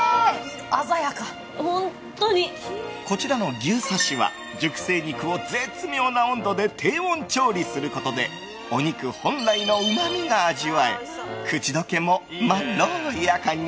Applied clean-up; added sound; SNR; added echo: none; none; none; none.